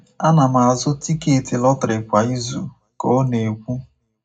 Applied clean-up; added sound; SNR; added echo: none; none; none; reverberation time 0.3 s.